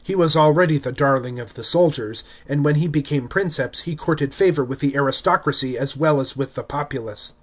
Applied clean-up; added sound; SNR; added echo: none; none; none; none.